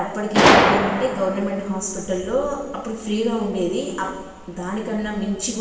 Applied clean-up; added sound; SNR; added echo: none; Gunshot, gunfire; -1 dB; reverberation time 1.3 s.